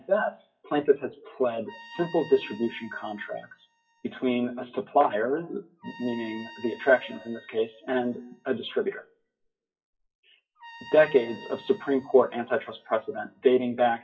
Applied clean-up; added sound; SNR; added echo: classical method WPE with log-MMSE.